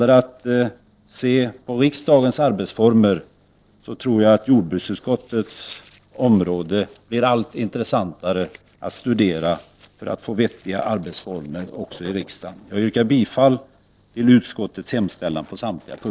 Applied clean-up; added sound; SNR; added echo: neural separator model SepFormer DNS4.